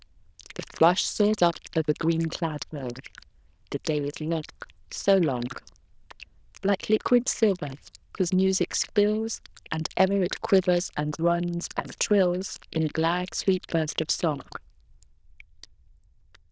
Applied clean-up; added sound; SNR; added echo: neural diffusion model UNIVERSE++.